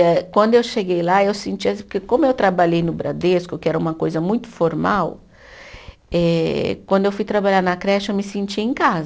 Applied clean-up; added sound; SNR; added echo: none; none; none; none.